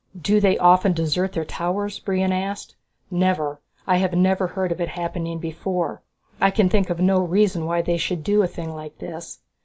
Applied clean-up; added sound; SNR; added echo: none; none; none; none.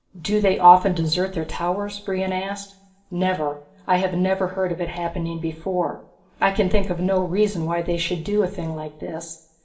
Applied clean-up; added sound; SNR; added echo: none; none; none; reverberation time 0.5 s.